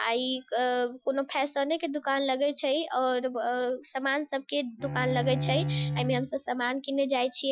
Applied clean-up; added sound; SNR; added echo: classical method Wiener filter.